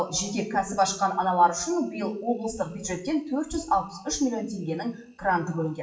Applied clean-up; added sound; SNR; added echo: classical method WPE with log-MMSE.